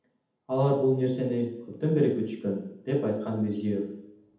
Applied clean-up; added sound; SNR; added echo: none; none; none; reverberation time 0.8 s.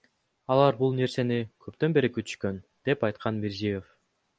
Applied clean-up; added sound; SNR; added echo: none; none; none; none.